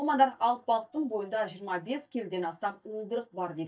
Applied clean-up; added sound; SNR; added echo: neural mask model DeepFilterNet 3.